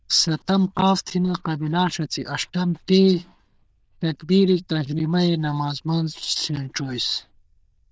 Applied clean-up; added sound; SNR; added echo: neural diffusion model UNIVERSE++.